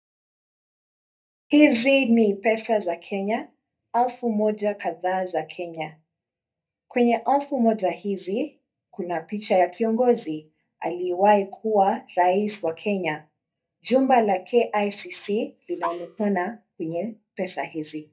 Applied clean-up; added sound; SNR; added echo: neural mask model DeepFilterNet 3.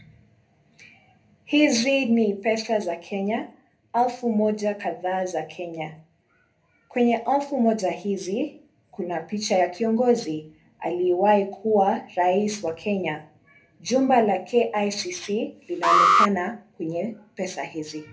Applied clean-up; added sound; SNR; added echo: none; Alarm; -3 dB; reverberation time 0.3 s.